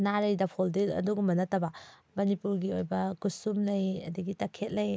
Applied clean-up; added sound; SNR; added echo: none; none; none; none.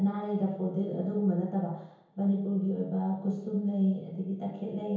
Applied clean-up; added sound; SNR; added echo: none; none; none; reverberation time 1.0 s.